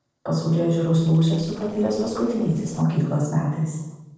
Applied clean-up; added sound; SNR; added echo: neural separator model SepFormer DNS4.